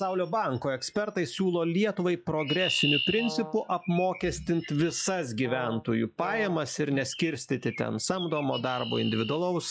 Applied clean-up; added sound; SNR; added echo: classical method log-MMSE.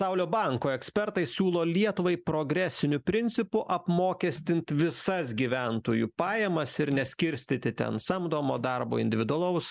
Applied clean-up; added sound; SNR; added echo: none; none; none; none.